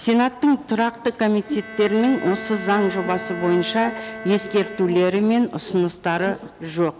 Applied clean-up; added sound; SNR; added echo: none; Bowed string instrument; 15 dB; none.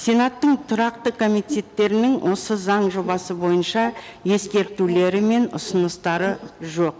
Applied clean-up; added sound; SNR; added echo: none; none; none; none.